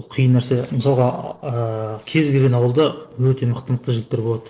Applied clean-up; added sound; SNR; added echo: neural separator model SepFormer DNS4.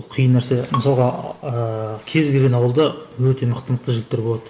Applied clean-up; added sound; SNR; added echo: none; Bowed string instrument; 16 dB; none.